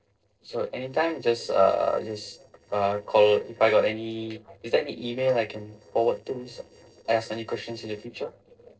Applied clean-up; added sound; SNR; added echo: neural separator model SepFormer DNS4.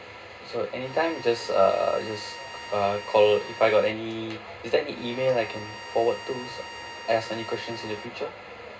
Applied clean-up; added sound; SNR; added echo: none; Bowed string instrument; 16 dB; reverberation time 0.2 s.